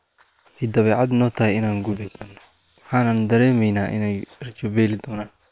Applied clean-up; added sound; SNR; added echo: neural separator model SepFormer WHAM!.